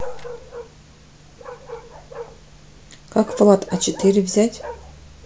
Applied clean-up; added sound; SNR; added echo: none; Bark; 15 dB; none.